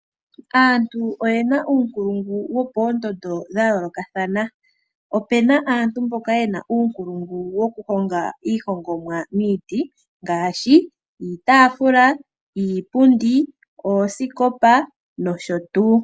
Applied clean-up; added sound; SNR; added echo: none; none; none; none.